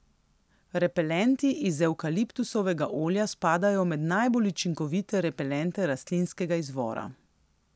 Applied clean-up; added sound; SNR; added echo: none; none; none; none.